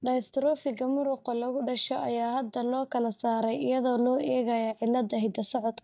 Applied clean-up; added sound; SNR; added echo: neural mask model DeepFilterNet 3.